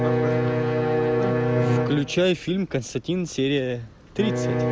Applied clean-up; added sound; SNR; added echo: none; Bowed string instrument; -2 dB; none.